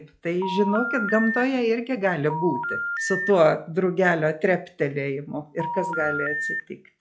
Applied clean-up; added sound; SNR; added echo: classical method log-MMSE.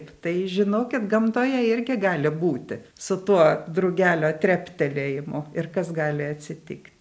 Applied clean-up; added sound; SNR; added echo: none; none; none; none.